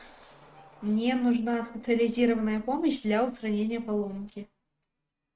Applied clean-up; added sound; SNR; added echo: neural mask model RNNoise.